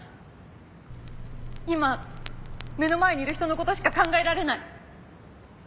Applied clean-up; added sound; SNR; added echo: none; Crackle; 9 dB; none.